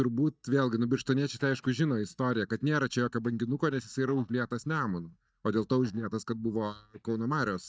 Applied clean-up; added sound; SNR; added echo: neural mask model DeepFilterNet 3.